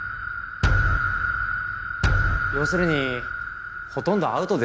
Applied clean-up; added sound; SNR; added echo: none; none; none; none.